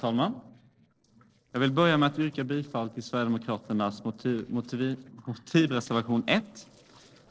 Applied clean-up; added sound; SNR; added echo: neural separator model SepFormer DNS4.